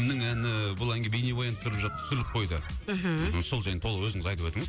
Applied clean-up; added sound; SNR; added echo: none; Bird; 18 dB; none.